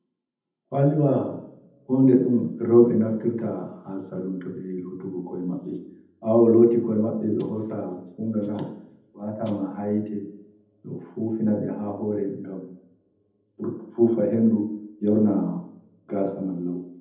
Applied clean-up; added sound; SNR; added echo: none; none; none; reverberation time 0.8 s.